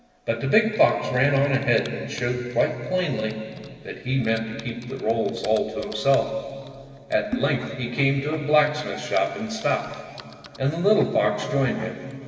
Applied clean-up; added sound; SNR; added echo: none; Typing; 19 dB; reverberation time 2.7 s.